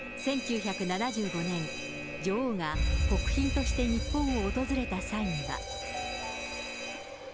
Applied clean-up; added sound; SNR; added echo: none; Alarm; 0 dB; none.